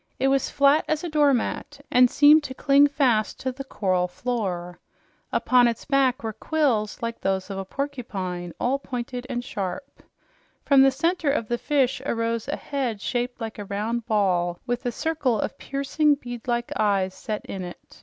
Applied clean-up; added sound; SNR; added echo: none; none; none; none.